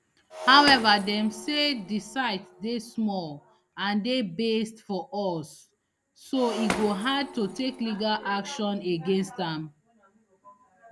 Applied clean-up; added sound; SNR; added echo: none; Shatter; 11 dB; none.